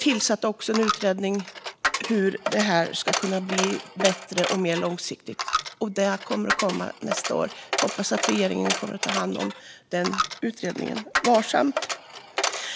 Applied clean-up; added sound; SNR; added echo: none; Coin (dropping); 4 dB; none.